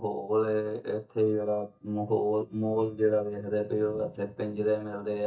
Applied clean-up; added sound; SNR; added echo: neural mask model DeepFilterNet 3.